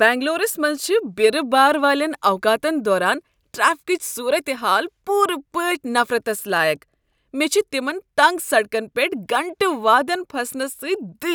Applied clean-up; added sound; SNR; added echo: none; none; none; none.